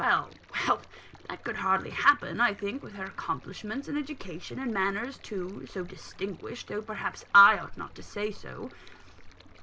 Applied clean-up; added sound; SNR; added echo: none; Stream; 18 dB; none.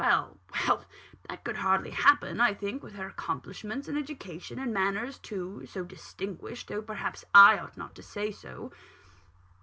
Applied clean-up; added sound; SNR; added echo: none; none; none; none.